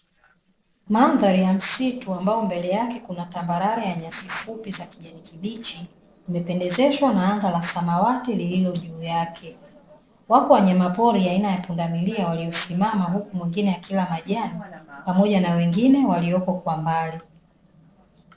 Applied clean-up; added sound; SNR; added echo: neural separator model SepFormer DNS4.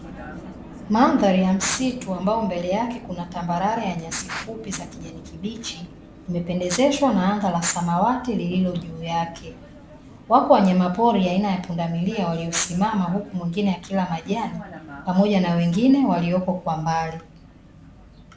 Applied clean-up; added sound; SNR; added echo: none; Vehicle; 17 dB; none.